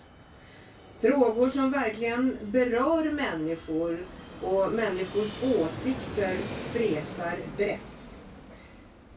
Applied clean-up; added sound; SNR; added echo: none; Fixed-wing aircraft, airplane; 13 dB; reverberation time 0.2 s.